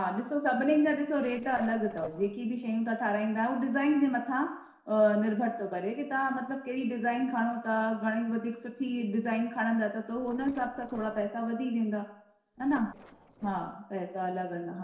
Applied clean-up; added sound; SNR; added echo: neural separator model SepFormer DNS4.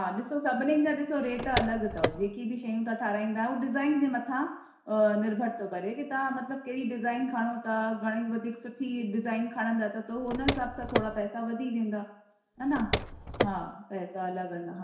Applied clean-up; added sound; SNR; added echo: none; Car; 2 dB; reverberation time 0.7 s.